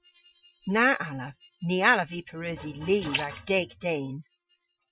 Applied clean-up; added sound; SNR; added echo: classical method Wiener filter.